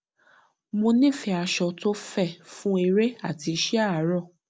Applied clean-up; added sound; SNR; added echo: none; none; none; none.